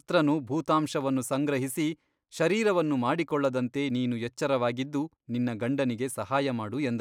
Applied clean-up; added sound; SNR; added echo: none; none; none; none.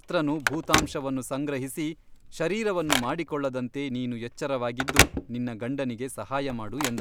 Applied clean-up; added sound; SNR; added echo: none; Telephone; 2 dB; none.